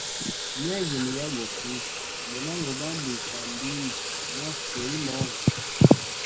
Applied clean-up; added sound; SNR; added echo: none; Sink (filling or washing) / Water tap, faucet; 4 dB; none.